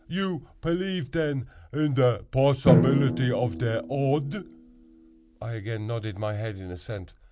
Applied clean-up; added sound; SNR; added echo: none; Drum; 4 dB; none.